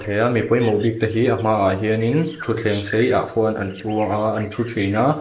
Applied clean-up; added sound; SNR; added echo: neural mask model Resemble Enhance denoiser.